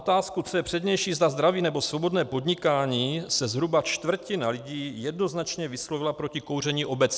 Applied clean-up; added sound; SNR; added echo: none; none; none; none.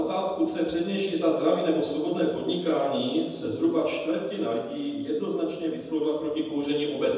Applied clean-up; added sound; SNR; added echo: none; none; none; reverberation time 1.1 s.